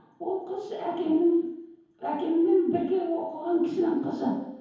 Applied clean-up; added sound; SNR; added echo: none; none; none; reverberation time 1.0 s.